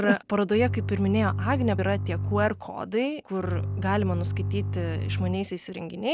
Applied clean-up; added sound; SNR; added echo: none; Bowed string instrument; 2 dB; none.